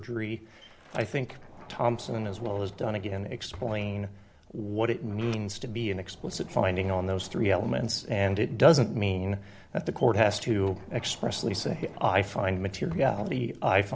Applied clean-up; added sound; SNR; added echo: none; Sliding door; 20 dB; none.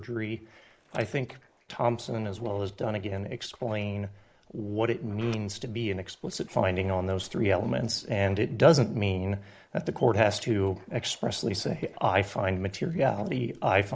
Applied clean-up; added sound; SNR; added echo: neural mask model Resemble Enhance denoiser.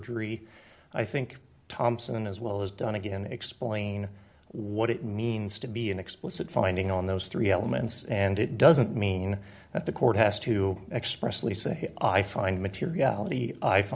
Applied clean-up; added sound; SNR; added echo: none; none; none; none.